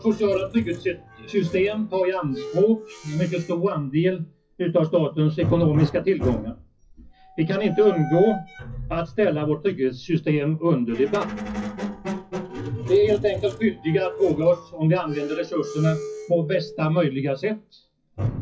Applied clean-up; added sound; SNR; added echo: classical method WPE with log-MMSE.